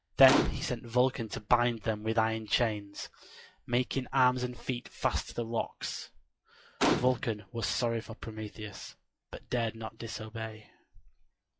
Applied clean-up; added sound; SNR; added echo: classical method log-MMSE.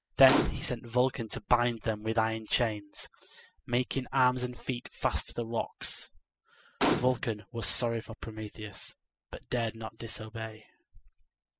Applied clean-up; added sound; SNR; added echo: classical method spectral subtraction.